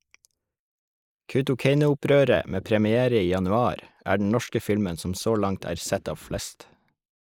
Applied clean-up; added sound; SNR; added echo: neural mask model Resemble Enhance denoiser.